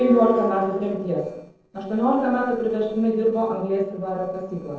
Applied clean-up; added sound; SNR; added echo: neural separator model SepFormer DNS4.